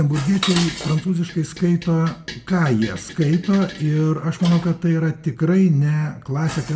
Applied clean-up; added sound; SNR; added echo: none; Dishes, pots, and pans; 15 dB; reverberation time 0.7 s.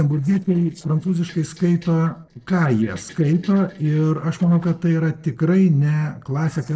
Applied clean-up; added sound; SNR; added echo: neural separator model SepFormer DNS4.